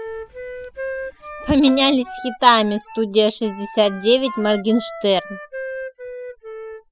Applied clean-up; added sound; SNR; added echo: classical method spectral subtraction.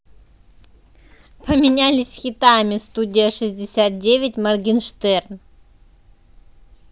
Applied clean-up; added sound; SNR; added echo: none; none; none; none.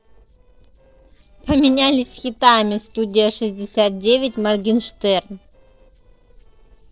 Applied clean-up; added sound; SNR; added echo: neural separator model SepFormer DNS4.